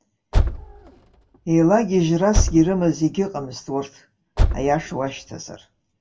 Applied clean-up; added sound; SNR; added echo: none; Car; 3 dB; reverberation time 0.1 s.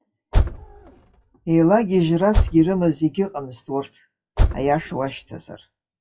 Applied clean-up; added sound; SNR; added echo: classical method WPE with log-MMSE.